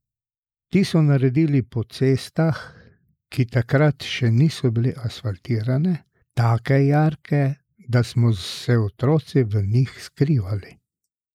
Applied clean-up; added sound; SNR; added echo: neural mask model Resemble Enhance denoiser.